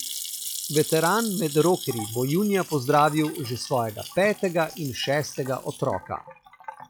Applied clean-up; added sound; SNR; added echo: classical method log-MMSE.